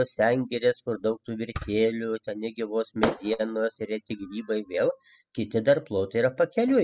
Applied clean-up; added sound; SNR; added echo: classical method spectral subtraction.